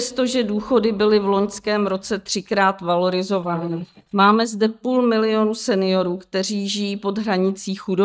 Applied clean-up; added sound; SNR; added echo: neural mask model DeepFilterNet 3.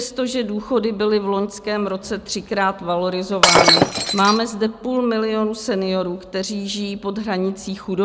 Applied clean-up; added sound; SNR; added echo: none; Shatter; -5 dB; none.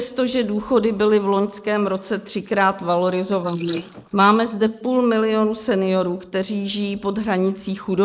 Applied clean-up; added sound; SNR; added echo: neural mask model Resemble Enhance denoiser.